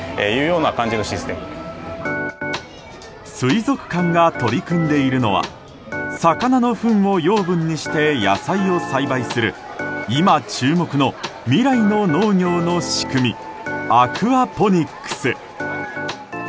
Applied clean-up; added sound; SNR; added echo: none; none; none; none.